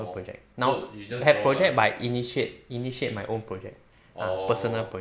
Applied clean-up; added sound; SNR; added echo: none; none; none; none.